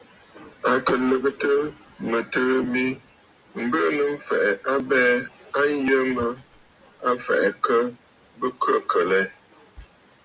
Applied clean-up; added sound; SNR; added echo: none; none; none; none.